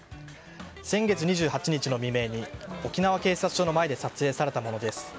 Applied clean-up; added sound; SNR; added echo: none; none; none; none.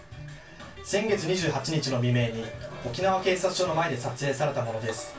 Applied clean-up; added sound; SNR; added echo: none; none; none; reverberation time 0.1 s.